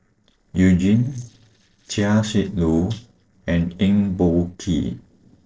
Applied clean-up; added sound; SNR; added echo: neural separator model SepFormer DNS4.